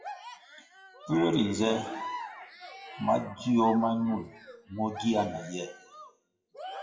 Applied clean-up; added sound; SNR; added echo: classical method WPE with log-MMSE.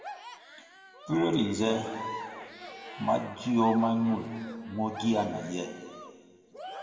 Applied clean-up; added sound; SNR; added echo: none; Crowd / Cheering; 13 dB; reverberation time 2.0 s.